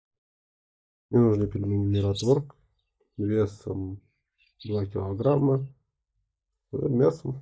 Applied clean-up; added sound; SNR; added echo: neural mask model DeepFilterNet 3.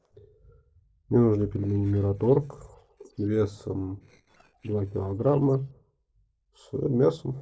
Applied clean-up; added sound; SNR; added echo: neural separator model SepFormer DNS4.